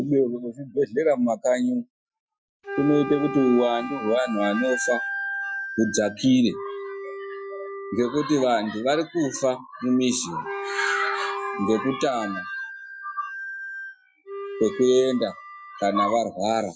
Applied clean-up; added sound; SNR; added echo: classical method Wiener filter.